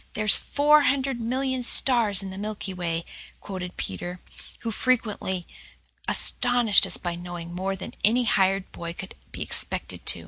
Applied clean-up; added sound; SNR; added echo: none; none; none; none.